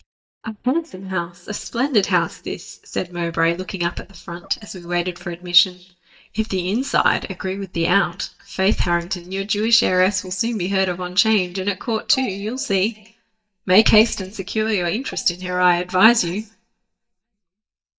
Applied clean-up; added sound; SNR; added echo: neural mask model DeepFilterNet 3.